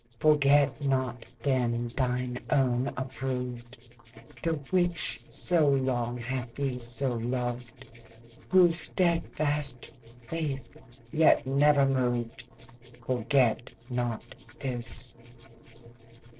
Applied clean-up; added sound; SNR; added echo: neural separator model SepFormer DNS4.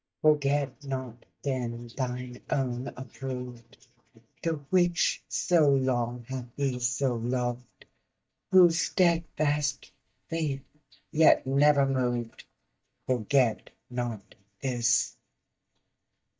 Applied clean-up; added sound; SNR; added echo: neural mask model DeepFilterNet 3.